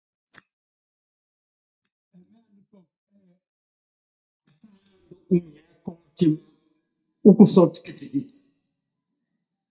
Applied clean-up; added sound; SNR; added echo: neural mask model DeepFilterNet 3.